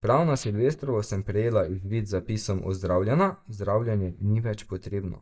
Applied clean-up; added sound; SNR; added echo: neural mask model DeepFilterNet 3.